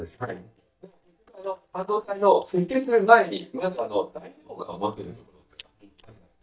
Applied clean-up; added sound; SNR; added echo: neural mask model DeepFilterNet 3.